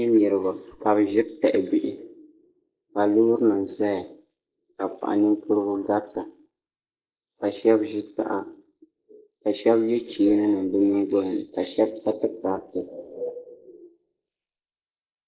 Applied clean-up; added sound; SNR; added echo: neural mask model Resemble Enhance denoiser.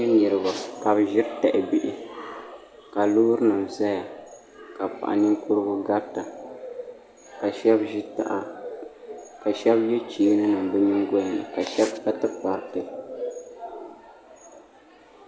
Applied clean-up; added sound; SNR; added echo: none; none; none; none.